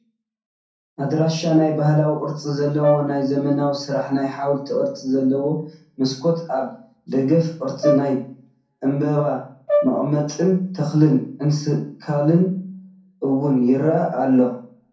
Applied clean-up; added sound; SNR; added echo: none; Brass instrument; 5 dB; reverberation time 0.5 s.